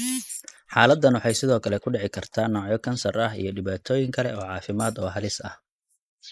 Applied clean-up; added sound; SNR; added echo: neural mask model Resemble Enhance denoiser.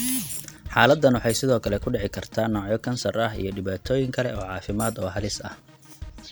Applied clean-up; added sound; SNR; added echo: none; Drum kit + Tambourine; 15 dB; none.